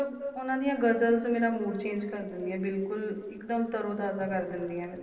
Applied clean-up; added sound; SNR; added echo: neural separator model SepFormer DNS4.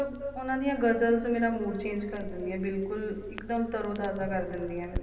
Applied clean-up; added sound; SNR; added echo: none; Crackle; 13 dB; reverberation time 2.7 s.